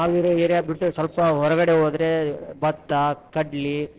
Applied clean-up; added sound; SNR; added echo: neural separator model SepFormer DNS4.